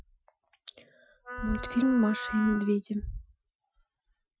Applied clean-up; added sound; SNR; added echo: classical method Wiener filter.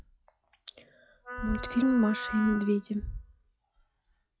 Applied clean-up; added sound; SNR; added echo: classical method log-MMSE.